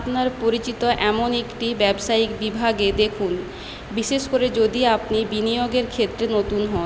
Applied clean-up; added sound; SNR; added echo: none; none; none; none.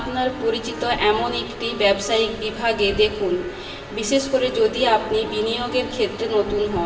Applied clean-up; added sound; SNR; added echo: none; Wind instrument, woodwind instrument; 16 dB; reverberation time 0.9 s.